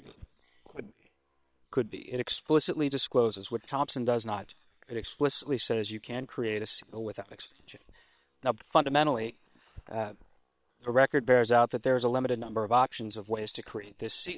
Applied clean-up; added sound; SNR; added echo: neural separator model SepFormer WHAM!.